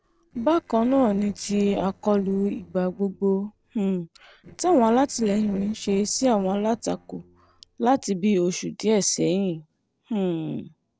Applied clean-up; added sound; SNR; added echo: neural separator model SepFormer DNS4.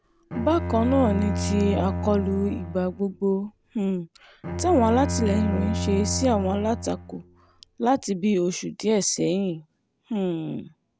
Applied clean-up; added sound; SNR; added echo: none; Bowed string instrument; 5 dB; none.